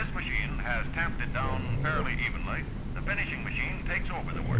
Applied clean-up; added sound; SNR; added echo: none; Train; -4 dB; none.